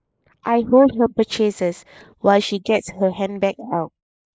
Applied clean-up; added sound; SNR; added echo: neural mask model Resemble Enhance denoiser.